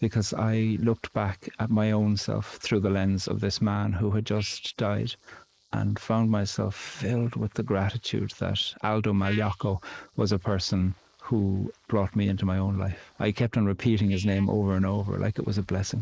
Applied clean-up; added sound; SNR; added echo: neural mask model Resemble Enhance denoiser.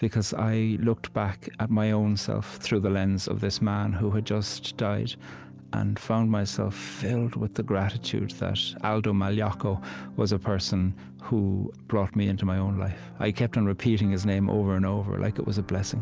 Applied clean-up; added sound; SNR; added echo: none; none; none; none.